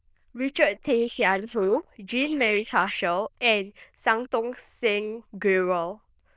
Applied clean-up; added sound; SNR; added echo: neural diffusion model UNIVERSE++.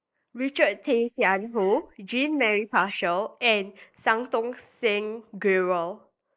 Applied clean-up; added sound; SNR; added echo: neural mask model Resemble Enhance denoiser.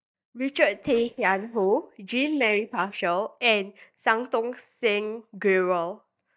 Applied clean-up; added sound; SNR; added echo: neural mask model DeepFilterNet 3.